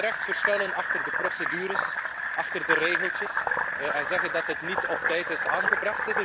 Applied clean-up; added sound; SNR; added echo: none; Fill (with liquid); -4 dB; none.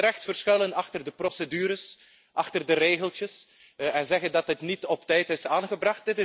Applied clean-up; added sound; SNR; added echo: none; none; none; none.